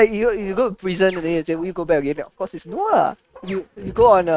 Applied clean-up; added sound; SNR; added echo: neural mask model RNNoise.